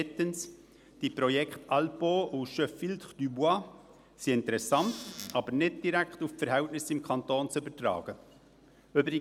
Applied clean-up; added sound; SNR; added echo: none; Squeak / Cupboard open or close; 14 dB; none.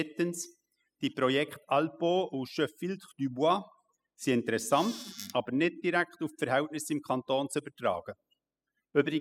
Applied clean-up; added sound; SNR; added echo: classical method spectral subtraction.